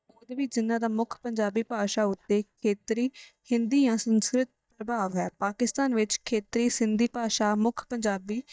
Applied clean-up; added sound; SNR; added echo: neural mask model DeepFilterNet 3.